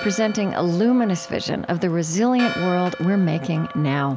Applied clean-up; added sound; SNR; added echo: none; Church bell; 14 dB; none.